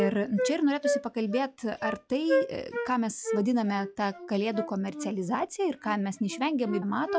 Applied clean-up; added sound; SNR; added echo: classical method log-MMSE.